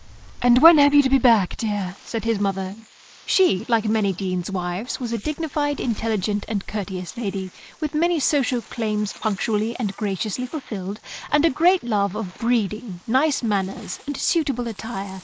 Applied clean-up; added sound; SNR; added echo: neural mask model Resemble Enhance denoiser.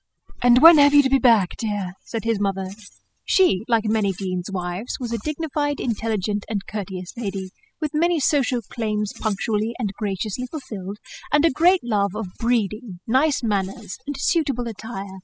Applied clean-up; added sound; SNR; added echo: classical method spectral subtraction.